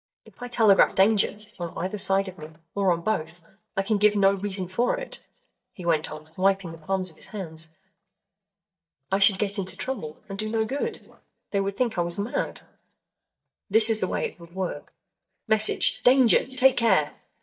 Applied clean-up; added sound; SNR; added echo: neural mask model DeepFilterNet 3.